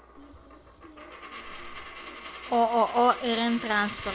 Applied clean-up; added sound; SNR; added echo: none; Coin (dropping); 13 dB; none.